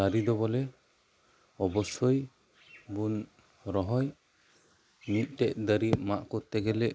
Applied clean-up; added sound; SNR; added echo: neural mask model Resemble Enhance denoiser.